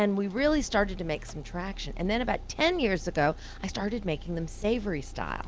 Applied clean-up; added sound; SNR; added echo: none; Idling / Engine starting / Door / Car; 11 dB; none.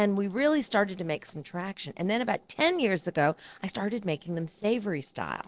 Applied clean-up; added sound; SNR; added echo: neural separator model SepFormer DNS4.